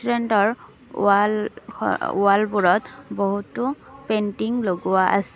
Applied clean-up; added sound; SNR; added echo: none; none; none; none.